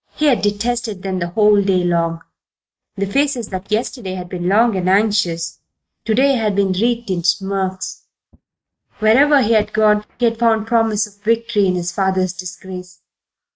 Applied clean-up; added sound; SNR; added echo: neural mask model RNNoise.